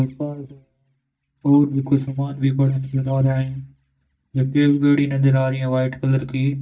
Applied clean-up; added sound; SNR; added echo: neural mask model DeepFilterNet 3.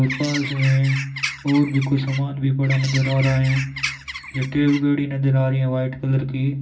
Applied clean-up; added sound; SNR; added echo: none; Bird; 10 dB; reverberation time 0.4 s.